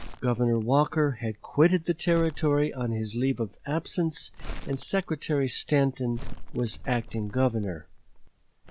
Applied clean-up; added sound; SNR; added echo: none; Crumpling, crinkling; 11 dB; none.